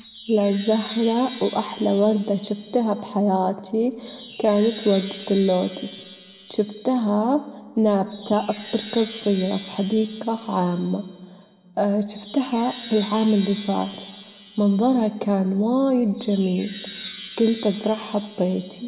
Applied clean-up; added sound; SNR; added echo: none; Wind chime; 18 dB; reverberation time 1.1 s.